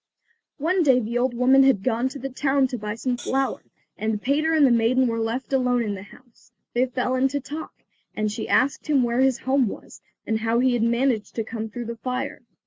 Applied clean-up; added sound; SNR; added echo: neural mask model RNNoise.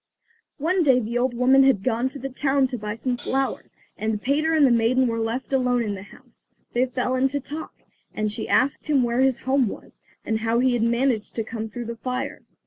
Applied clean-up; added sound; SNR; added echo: none; Hi-hat; 18 dB; none.